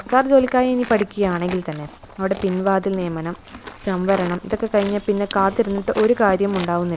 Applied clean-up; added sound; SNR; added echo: none; Livestock, farm animals, working animals; 16 dB; none.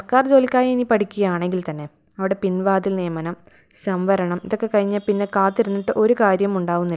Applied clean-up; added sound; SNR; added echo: none; none; none; none.